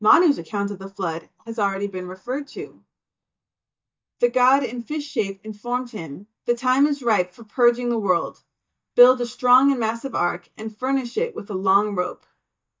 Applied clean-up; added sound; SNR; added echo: neural mask model DeepFilterNet 3.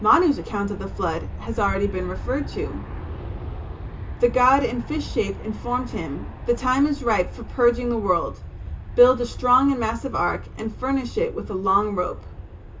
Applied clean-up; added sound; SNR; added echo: none; Aircraft; 10 dB; reverberation time 0.2 s.